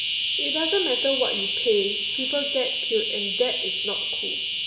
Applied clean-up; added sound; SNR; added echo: none; Insect; -2 dB; reverberation time 2.1 s.